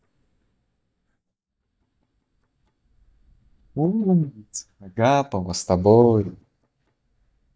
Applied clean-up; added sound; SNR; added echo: neural mask model DeepFilterNet 3.